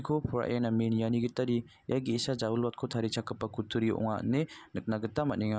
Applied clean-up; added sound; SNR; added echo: none; none; none; none.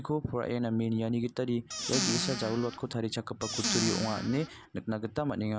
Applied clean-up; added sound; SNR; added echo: none; Squeak / Cupboard open or close; 2 dB; none.